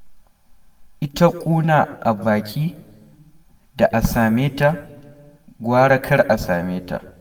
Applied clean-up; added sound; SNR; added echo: none; none; none; reverberation time 1.0 s.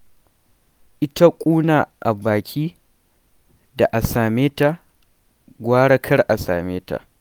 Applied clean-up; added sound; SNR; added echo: none; none; none; none.